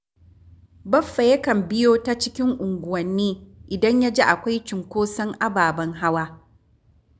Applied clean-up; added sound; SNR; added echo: none; none; none; none.